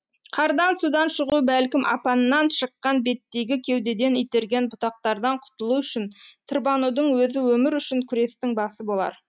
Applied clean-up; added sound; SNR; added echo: none; none; none; none.